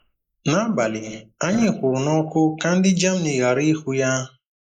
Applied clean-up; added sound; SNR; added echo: neural mask model Resemble Enhance denoiser.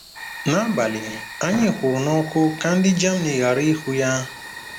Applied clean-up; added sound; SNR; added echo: none; Fire; 14 dB; none.